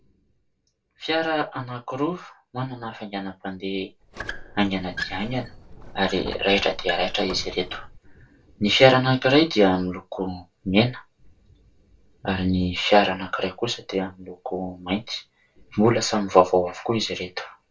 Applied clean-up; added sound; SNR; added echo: neural separator model SepFormer DNS4.